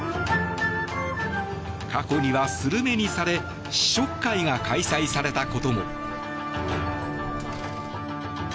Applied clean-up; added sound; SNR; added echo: none; none; none; none.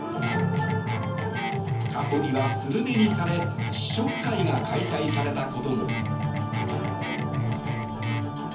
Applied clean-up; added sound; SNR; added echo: none; Guitar; 1 dB; reverberation time 0.7 s.